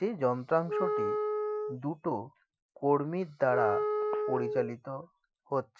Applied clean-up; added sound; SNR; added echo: classical method Wiener filter.